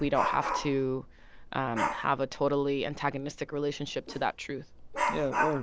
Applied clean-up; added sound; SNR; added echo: none; Dog; 5 dB; none.